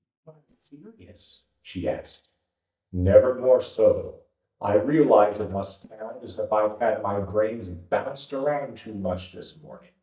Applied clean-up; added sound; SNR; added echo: neural mask model DeepFilterNet 3.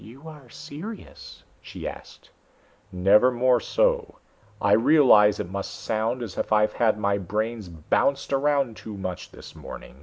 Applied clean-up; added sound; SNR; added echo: none; none; none; none.